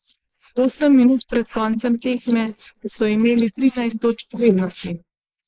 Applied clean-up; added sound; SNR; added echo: neural mask model Resemble Enhance denoiser.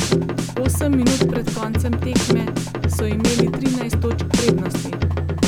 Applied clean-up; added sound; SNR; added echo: none; Drum kit; -5 dB; none.